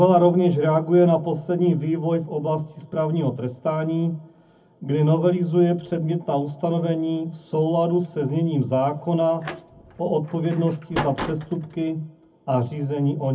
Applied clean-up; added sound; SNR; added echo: none; Slam; 12 dB; reverberation time 0.3 s.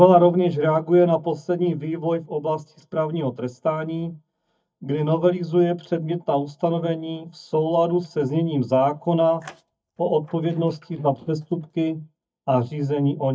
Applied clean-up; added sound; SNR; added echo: neural mask model DeepFilterNet 3.